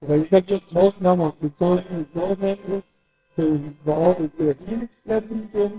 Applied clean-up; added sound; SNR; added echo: neural separator model SepFormer WHAMR!.